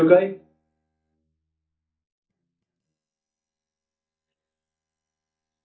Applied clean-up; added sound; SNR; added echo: neural mask model DeepFilterNet 3.